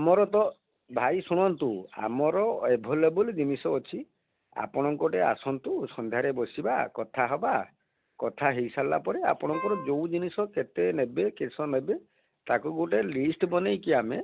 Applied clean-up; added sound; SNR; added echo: none; Wind instrument, woodwind instrument; 9 dB; none.